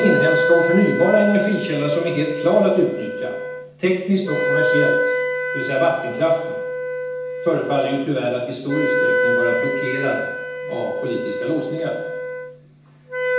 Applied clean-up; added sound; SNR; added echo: none; Wind instrument, woodwind instrument; 1 dB; reverberation time 0.9 s.